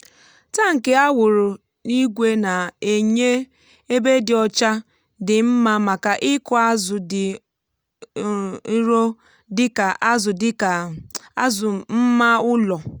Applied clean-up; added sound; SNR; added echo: none; none; none; none.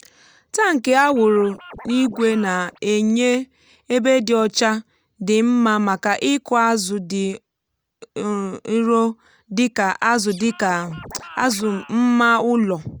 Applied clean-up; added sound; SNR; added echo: none; Scratching (performance technique); 19 dB; none.